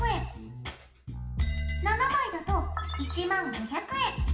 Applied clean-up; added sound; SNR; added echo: none; none; none; reverberation time 0.8 s.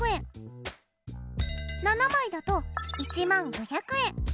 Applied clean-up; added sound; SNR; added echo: none; none; none; none.